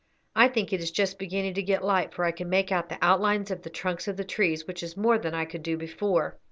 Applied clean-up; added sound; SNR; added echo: none; none; none; none.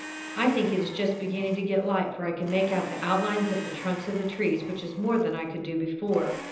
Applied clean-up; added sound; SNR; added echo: none; Domestic sounds, home sounds; 14 dB; reverberation time 0.9 s.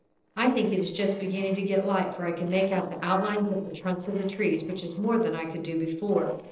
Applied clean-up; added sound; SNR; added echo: neural separator model SepFormer DNS4.